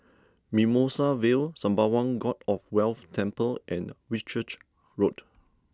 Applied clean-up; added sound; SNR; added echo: none; none; none; none.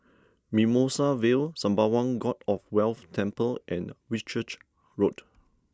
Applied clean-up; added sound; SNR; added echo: neural mask model Resemble Enhance denoiser.